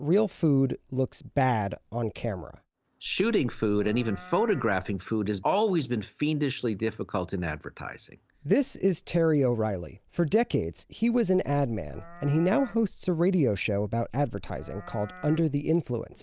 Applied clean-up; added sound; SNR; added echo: none; Livestock, farm animals, working animals; 17 dB; none.